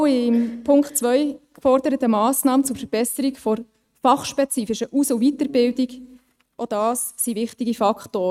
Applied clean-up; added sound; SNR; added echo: neural mask model RNNoise.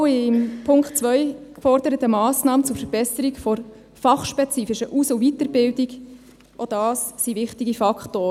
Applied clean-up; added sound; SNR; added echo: none; Piano; 15 dB; none.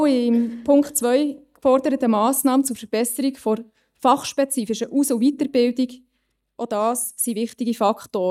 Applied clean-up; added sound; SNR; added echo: neural mask model DeepFilterNet 3.